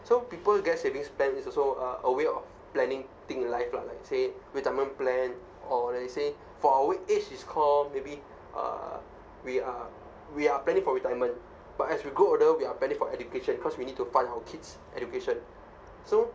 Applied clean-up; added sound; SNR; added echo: none; none; none; none.